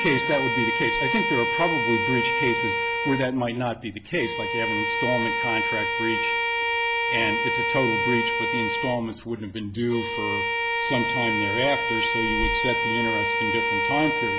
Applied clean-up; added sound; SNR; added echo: none; Bowed string instrument; -2 dB; none.